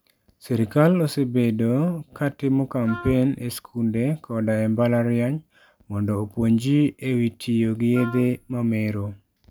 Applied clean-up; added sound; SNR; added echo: none; Wind instrument, woodwind instrument; 18 dB; none.